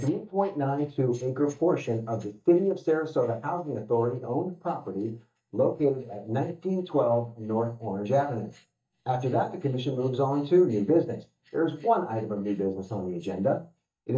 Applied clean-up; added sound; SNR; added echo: neural mask model DeepFilterNet 3.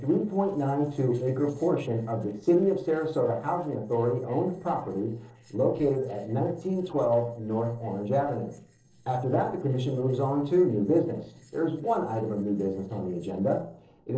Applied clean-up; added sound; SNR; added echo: neural separator model SepFormer DNS4.